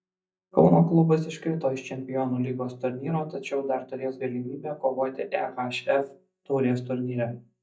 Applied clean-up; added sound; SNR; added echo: neural mask model DeepFilterNet 3.